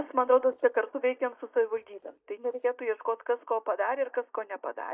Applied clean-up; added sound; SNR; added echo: neural mask model DeepFilterNet 3.